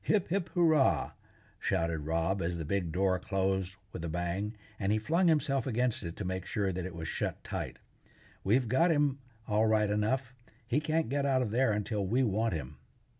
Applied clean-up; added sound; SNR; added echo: none; none; none; none.